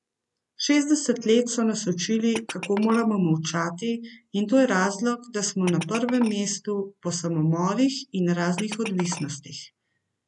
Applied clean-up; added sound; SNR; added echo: none; Glass; 17 dB; none.